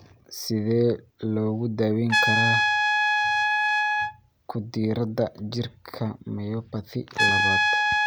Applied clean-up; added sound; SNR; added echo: none; Trumpet; -2 dB; none.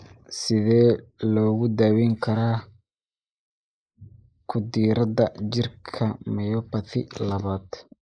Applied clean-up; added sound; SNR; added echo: neural mask model Resemble Enhance denoiser.